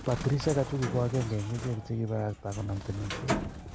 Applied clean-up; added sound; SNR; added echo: none; Bird; 7 dB; none.